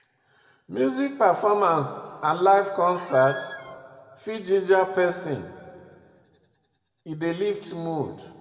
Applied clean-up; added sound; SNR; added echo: none; Squeak; 14 dB; reverberation time 1.9 s.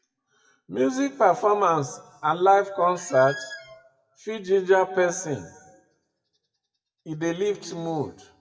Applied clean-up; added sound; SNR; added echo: classical method WPE with log-MMSE.